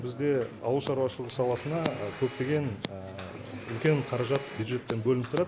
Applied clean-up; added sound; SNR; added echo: none; Domestic sounds, home sounds + Scissors; 12 dB; none.